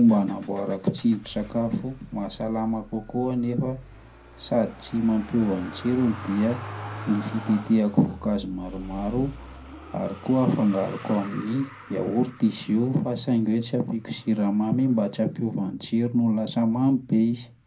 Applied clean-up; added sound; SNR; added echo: none; Motor vehicle (road); 17 dB; reverberation time 0.2 s.